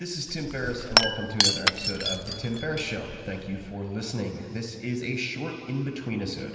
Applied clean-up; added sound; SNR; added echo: none; Shatter / Crushing; -3 dB; reverberation time 2.5 s.